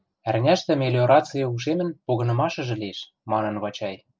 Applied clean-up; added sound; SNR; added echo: none; none; none; none.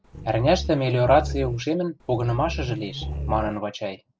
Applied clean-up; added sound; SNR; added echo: none; Growling; 8 dB; none.